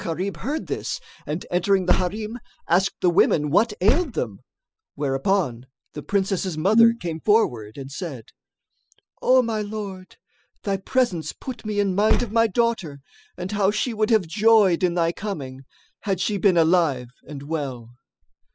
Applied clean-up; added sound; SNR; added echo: classical method spectral subtraction.